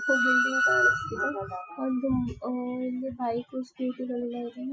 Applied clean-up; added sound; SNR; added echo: classical method Wiener filter.